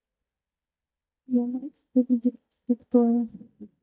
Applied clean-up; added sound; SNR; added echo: neural mask model DeepFilterNet 3.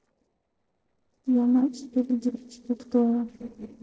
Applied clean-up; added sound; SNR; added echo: neural separator model SepFormer DNS4.